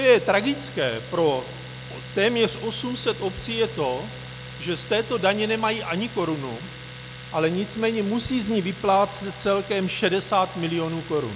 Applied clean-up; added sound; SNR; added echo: none; Domestic sounds, home sounds; 14 dB; none.